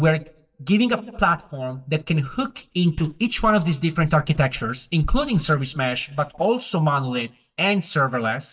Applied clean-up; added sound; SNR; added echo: neural mask model DeepFilterNet 3.